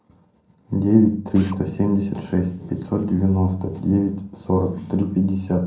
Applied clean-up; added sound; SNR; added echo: none; Drill; 20 dB; reverberation time 0.5 s.